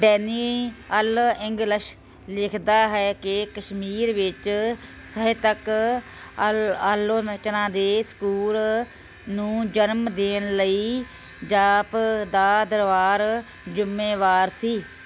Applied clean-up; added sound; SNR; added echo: none; none; none; none.